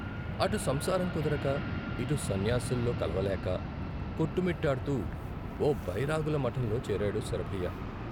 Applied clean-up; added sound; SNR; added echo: none; Fixed-wing aircraft, airplane; 4 dB; none.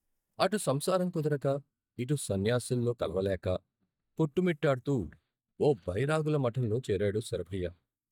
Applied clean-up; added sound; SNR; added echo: neural mask model DeepFilterNet 3.